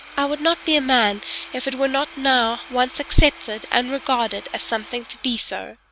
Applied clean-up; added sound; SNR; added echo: none; Tools / Domestic sounds, home sounds; 20 dB; none.